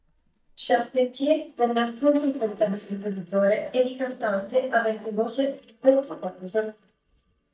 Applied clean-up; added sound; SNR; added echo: neural mask model DeepFilterNet 3.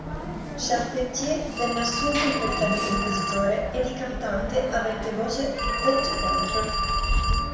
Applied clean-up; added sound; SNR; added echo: none; Telephone; 0 dB; reverberation time 0.8 s.